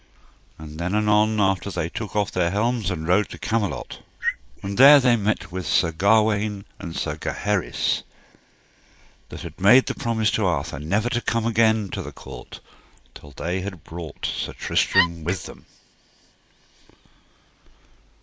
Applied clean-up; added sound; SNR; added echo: neural mask model Resemble Enhance denoiser.